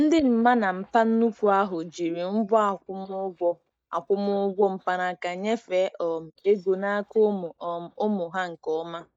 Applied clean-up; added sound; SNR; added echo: neural mask model DeepFilterNet 3.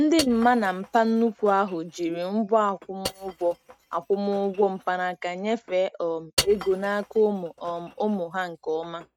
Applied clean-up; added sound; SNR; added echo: neural mask model RNNoise.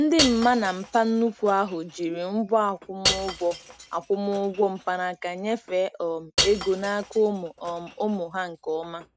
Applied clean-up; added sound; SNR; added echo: none; Shatter / Crushing; 7 dB; none.